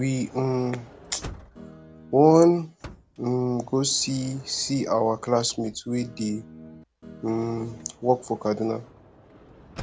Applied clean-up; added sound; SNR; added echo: none; Guitar + Sliding door / Motor vehicle (road); 20 dB; none.